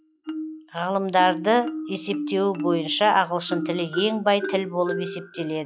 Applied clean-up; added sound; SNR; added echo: classical method log-MMSE.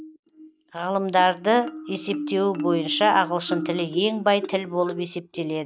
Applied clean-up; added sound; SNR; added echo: neural mask model DeepFilterNet 3.